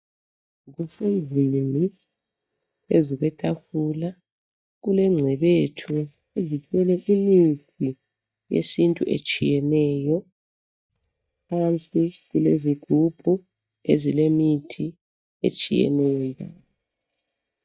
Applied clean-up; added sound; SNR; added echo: neural mask model DeepFilterNet 3.